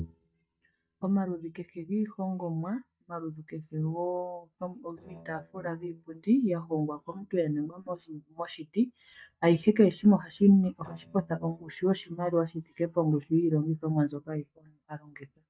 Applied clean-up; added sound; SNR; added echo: neural mask model DeepFilterNet 3.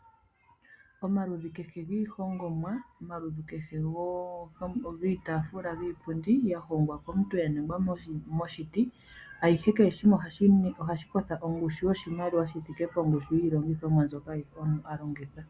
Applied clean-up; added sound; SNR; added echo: none; none; none; none.